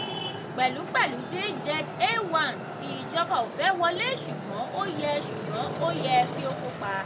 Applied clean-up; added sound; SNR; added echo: none; Traffic noise, roadway noise; 6 dB; none.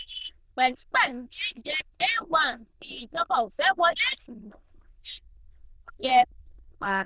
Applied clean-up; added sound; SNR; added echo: neural diffusion model UNIVERSE++.